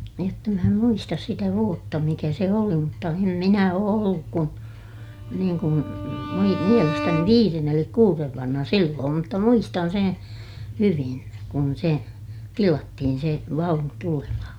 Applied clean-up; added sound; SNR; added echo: none; Bowed string instrument; 10 dB; none.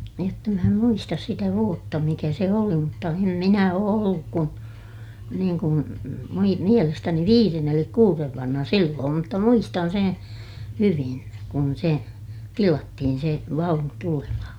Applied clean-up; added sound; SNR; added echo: none; none; none; none.